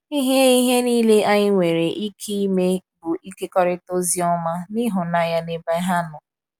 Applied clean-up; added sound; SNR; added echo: none; none; none; none.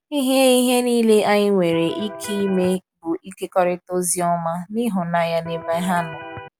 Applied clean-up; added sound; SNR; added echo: none; Electric guitar; 13 dB; none.